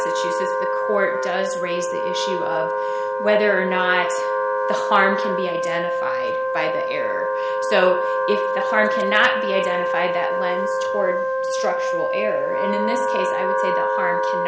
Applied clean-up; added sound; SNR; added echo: none; Wind instrument, woodwind instrument; -2 dB; none.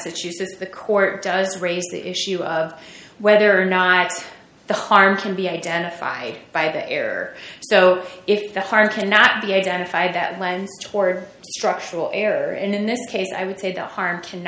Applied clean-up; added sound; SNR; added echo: none; none; none; none.